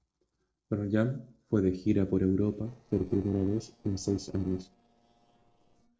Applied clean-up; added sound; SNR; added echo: neural separator model SepFormer DNS4.